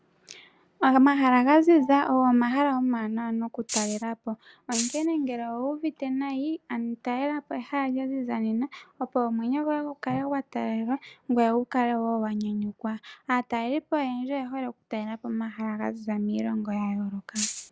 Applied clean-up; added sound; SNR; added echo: none; Rattle (instrument); 5 dB; none.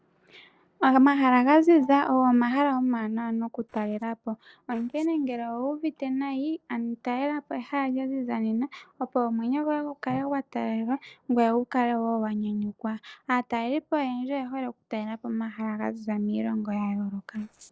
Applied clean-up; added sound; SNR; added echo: neural separator model SepFormer DNS4.